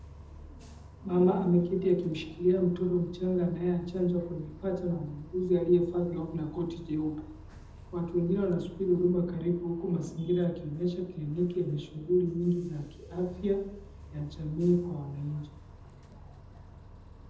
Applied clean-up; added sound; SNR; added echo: none; Bus; 18 dB; reverberation time 0.8 s.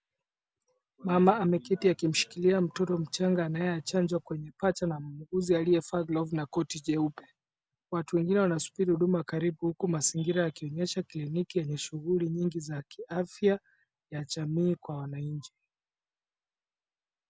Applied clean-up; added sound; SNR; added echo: none; none; none; none.